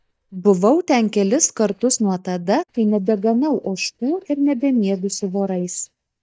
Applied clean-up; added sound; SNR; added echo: neural mask model DeepFilterNet 3.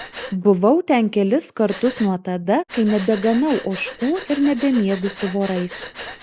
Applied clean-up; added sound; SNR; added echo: none; Breathing; 15 dB; none.